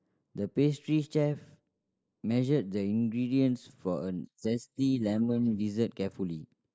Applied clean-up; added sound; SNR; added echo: neural mask model Resemble Enhance denoiser.